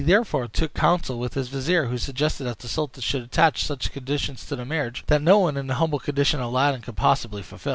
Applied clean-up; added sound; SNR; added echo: none; none; none; none.